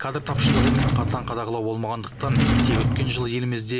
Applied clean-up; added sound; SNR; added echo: none; Drawer open or close; -4 dB; none.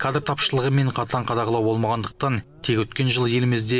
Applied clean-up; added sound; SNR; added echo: none; none; none; none.